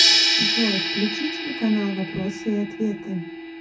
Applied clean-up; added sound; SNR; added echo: none; Crash cymbal; -3 dB; reverberation time 0.3 s.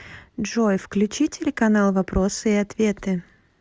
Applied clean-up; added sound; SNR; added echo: none; none; none; none.